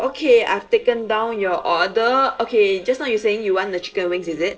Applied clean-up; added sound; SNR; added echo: neural separator model SepFormer DNS4.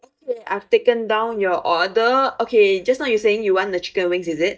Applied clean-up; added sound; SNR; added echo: neural mask model DeepFilterNet 3.